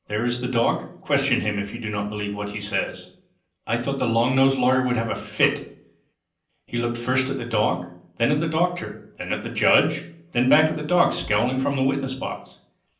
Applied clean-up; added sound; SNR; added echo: none; none; none; reverberation time 0.6 s.